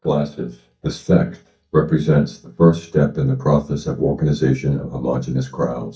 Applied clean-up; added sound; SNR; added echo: neural mask model DeepFilterNet 3.